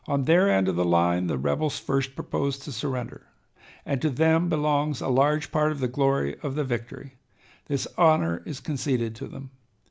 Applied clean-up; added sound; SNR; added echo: none; none; none; none.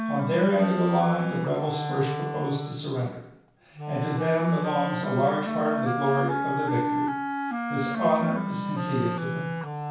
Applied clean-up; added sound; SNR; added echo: none; Wind instrument, woodwind instrument; 3 dB; reverberation time 0.7 s.